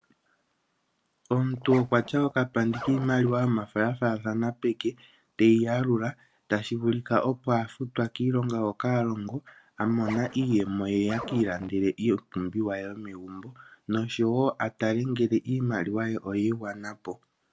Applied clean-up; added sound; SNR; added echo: none; Zipper (clothing); 14 dB; none.